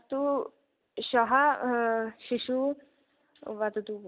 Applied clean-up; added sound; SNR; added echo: none; none; none; none.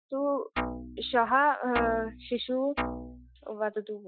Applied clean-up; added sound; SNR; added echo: classical method Wiener filter.